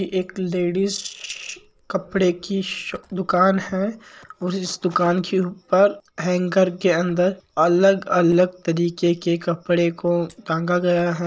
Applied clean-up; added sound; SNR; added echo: neural separator model SepFormer DNS4.